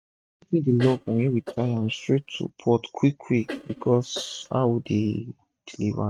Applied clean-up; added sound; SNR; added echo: neural mask model RNNoise.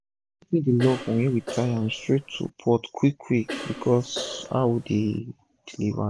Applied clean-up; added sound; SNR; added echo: none; Cough; 13 dB; none.